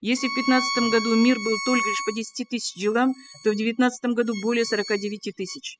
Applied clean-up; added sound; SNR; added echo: classical method spectral subtraction.